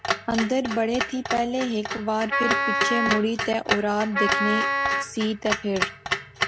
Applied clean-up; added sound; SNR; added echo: none; Clock + Wind instrument, woodwind instrument; 0 dB; none.